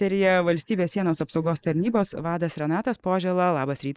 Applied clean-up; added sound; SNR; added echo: neural mask model Resemble Enhance denoiser.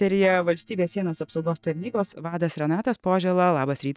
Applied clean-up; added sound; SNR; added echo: neural mask model DeepFilterNet 3.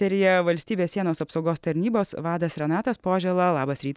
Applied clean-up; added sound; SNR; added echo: none; none; none; none.